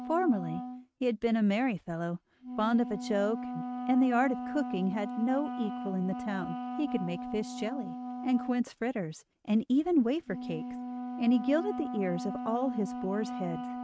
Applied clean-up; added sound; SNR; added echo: neural mask model RNNoise.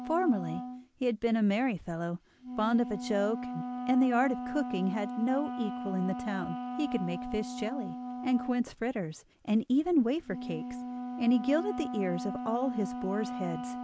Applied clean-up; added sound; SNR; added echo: none; Wind instrument, woodwind instrument; 7 dB; none.